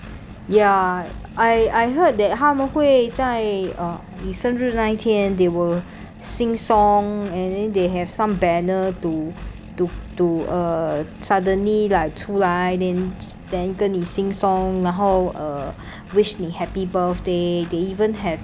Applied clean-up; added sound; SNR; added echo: none; Engine; 15 dB; none.